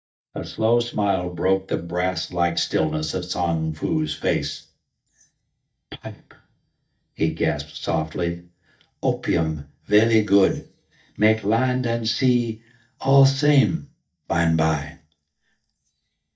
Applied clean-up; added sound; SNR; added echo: neural mask model DeepFilterNet 3.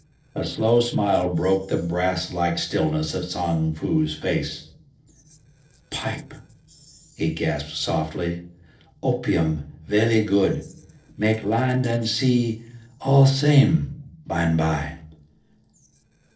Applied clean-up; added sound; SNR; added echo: neural separator model SepFormer DNS4.